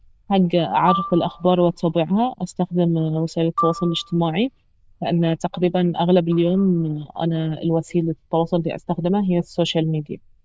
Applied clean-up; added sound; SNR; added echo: neural diffusion model UNIVERSE++.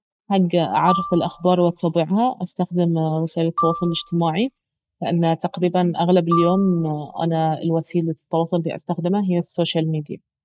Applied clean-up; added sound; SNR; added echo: neural mask model RNNoise.